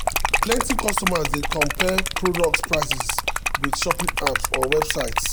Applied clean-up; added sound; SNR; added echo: none; Liquid; -3 dB; none.